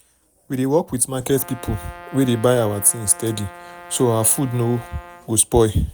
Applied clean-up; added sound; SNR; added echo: none; Brass instrument; 20 dB; none.